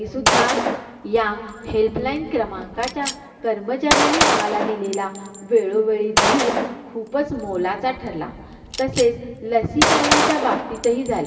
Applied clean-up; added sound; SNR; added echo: none; Gunshot, gunfire; 1 dB; reverberation time 2.9 s.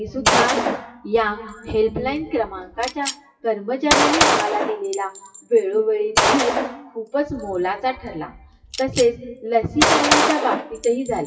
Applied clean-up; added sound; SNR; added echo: classical method WPE with log-MMSE.